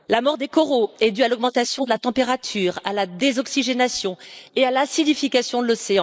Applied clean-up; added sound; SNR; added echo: neural mask model Resemble Enhance denoiser.